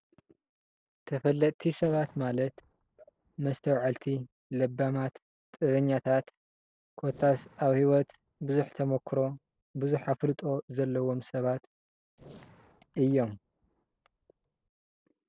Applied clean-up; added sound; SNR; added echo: neural separator model SepFormer DNS4.